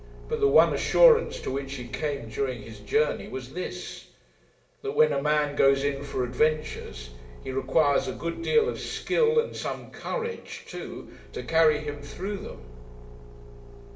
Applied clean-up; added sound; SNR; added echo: none; Engine / Car; 15 dB; reverberation time 0.7 s.